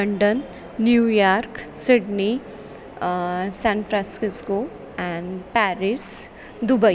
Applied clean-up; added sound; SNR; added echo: none; none; none; none.